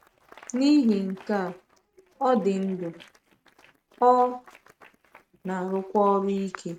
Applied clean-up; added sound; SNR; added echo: neural mask model RNNoise.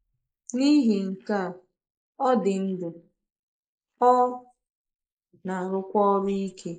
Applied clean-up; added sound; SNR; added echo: neural mask model Resemble Enhance denoiser.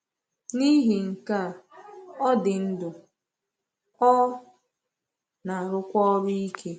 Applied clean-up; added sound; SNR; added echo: none; none; none; none.